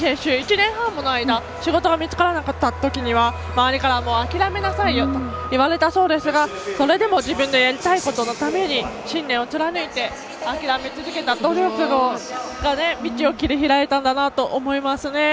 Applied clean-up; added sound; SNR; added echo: none; none; none; none.